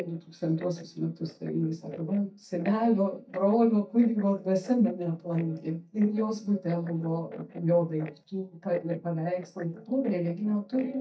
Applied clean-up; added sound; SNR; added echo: neural mask model DeepFilterNet 3.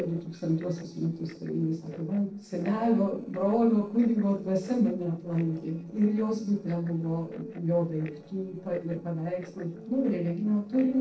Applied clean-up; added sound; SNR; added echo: neural separator model SepFormer DNS4.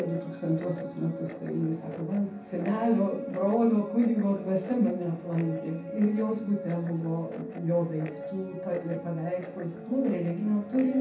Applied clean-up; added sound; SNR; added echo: none; Guitar; 12 dB; reverberation time 0.6 s.